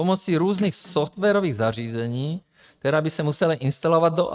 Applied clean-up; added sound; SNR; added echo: neural mask model RNNoise.